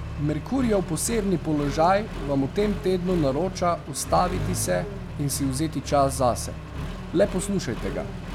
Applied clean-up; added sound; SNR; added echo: none; Accelerating, revving, vroom; 7 dB; none.